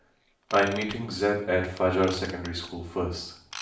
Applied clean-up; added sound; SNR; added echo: none; Ratchet, pawl / Tools; 18 dB; reverberation time 0.5 s.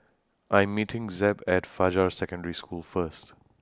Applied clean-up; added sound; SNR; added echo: none; none; none; none.